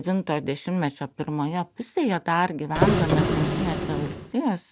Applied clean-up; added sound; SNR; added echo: none; Printer; -2 dB; none.